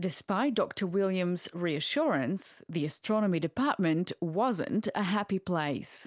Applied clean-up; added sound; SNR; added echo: none; none; none; none.